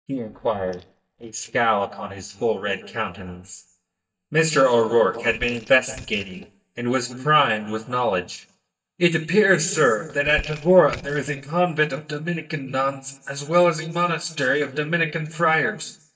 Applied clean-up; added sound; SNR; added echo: neural mask model DeepFilterNet 3.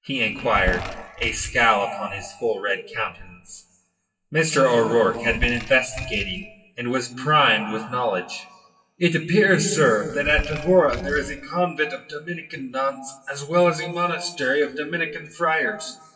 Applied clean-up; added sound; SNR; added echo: classical method WPE with log-MMSE.